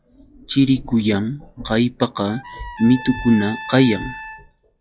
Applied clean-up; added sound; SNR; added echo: classical method log-MMSE.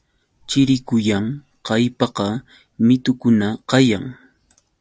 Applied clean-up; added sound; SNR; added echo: none; none; none; none.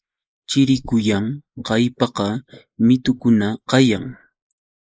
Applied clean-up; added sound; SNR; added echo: neural mask model Resemble Enhance denoiser.